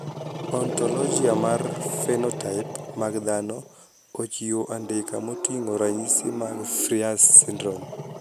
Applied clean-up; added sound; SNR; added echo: none; Growling; 8 dB; none.